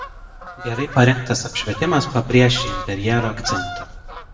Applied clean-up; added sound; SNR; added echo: none; Fowl; 11 dB; reverberation time 0.7 s.